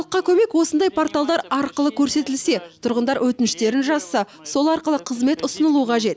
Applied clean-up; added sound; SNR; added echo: none; none; none; none.